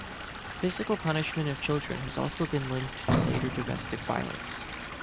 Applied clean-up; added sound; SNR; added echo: none; Stream / Liquid + Sliding door; 2 dB; none.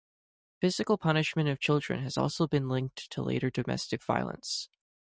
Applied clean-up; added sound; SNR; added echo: none; none; none; none.